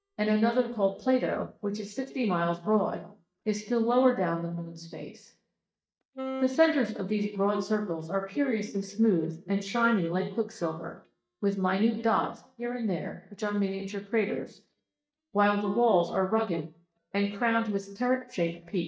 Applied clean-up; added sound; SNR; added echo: neural mask model DeepFilterNet 3.